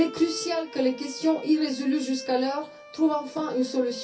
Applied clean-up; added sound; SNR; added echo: none; Bowed string instrument; 16 dB; reverberation time 0.3 s.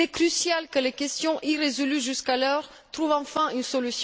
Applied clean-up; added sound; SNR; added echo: none; none; none; none.